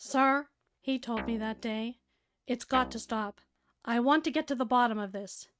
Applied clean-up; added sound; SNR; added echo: neural mask model RNNoise.